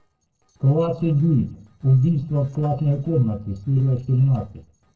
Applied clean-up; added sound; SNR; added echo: neural separator model SepFormer DNS4.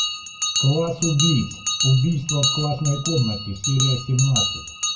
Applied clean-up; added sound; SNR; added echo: none; Bell; 3 dB; reverberation time 0.2 s.